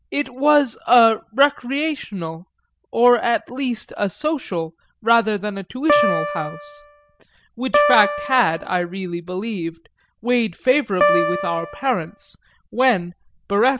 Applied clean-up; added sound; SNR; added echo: none; Piano; 2 dB; none.